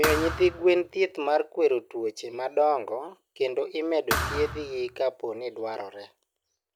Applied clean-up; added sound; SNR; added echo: none; Thump, thud; 5 dB; none.